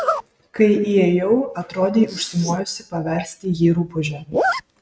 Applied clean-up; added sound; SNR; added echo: neural mask model RNNoise.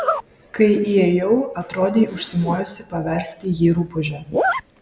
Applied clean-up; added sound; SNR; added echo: none; Zipper (clothing); 8 dB; none.